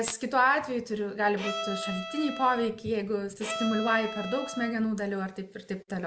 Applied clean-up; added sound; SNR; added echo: none; Bowed string instrument; 8 dB; none.